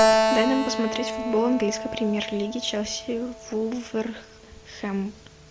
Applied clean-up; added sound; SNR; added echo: none; Keyboard (musical); 1 dB; none.